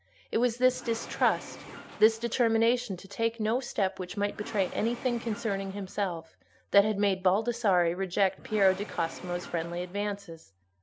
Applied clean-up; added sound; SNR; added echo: none; Engine / Mechanisms; 18 dB; none.